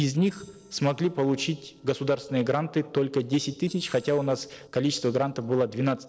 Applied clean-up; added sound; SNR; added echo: neural separator model SepFormer DNS4.